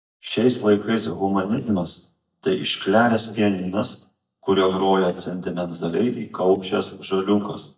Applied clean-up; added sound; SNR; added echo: neural mask model DeepFilterNet 3.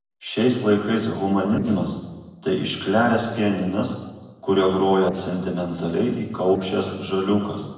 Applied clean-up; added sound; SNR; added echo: neural separator model SepFormer DNS4.